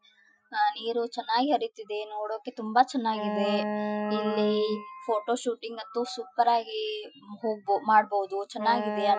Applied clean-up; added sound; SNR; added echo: classical method Wiener filter.